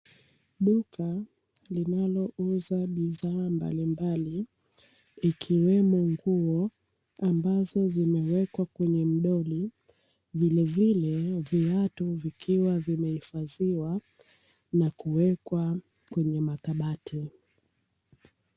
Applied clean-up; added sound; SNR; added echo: none; none; none; none.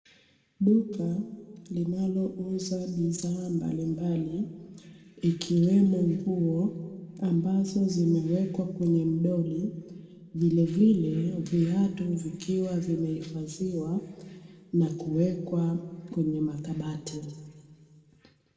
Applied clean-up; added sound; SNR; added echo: none; none; none; reverberation time 1.6 s.